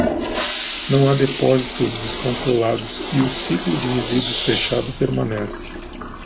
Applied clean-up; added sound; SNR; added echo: none; Toilet flush; 2 dB; none.